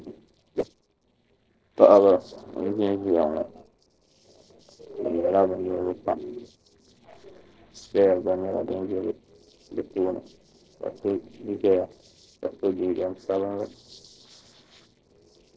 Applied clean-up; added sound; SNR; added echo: neural separator model SepFormer DNS4.